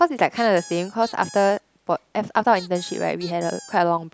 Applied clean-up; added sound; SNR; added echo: none; Squeak; 19 dB; none.